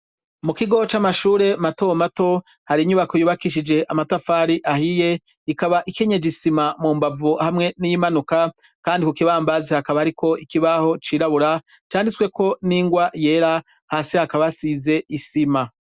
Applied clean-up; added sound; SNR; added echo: none; none; none; none.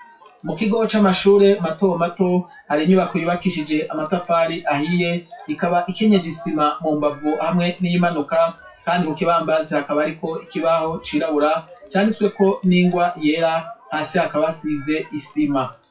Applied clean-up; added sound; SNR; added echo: classical method WPE with log-MMSE.